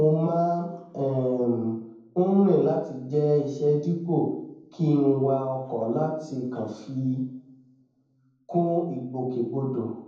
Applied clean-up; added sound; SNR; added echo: none; none; none; reverberation time 0.9 s.